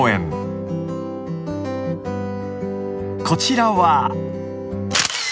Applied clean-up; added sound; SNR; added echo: none; none; none; none.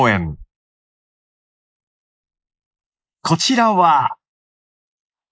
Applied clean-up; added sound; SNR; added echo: neural mask model Resemble Enhance denoiser.